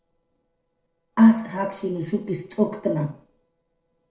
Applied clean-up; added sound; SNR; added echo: neural separator model SepFormer DNS4.